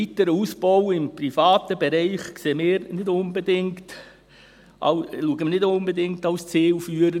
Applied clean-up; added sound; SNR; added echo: none; none; none; none.